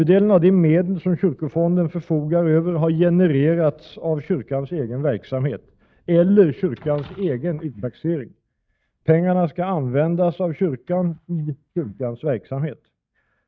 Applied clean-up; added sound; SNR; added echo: neural mask model DeepFilterNet 3.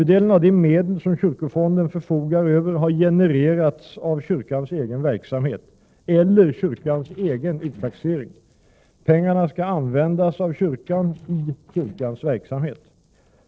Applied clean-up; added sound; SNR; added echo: neural separator model SepFormer DNS4.